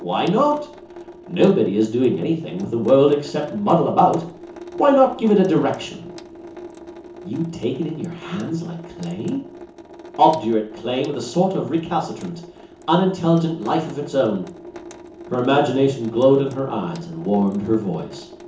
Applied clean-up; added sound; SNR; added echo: none; Drip / Sink (filling or washing) / Water tap, faucet; 17 dB; reverberation time 0.7 s.